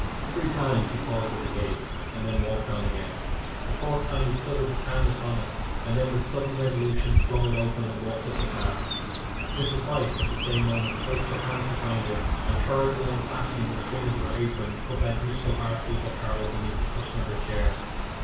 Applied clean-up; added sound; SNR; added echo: none; Chirp, tweet; -1 dB; reverberation time 0.6 s.